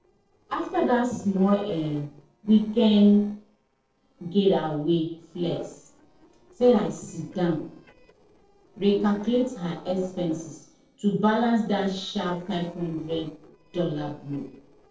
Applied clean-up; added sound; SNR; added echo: neural separator model SepFormer DNS4.